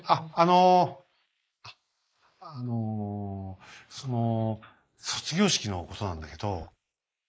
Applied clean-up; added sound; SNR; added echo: neural mask model Resemble Enhance denoiser.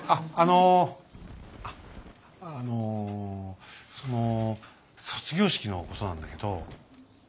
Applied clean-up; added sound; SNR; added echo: none; Wind; 17 dB; none.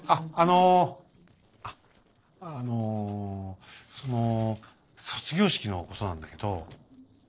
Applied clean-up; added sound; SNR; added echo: neural separator model SepFormer DNS4.